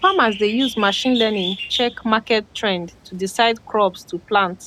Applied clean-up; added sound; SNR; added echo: none; Bird; 12 dB; none.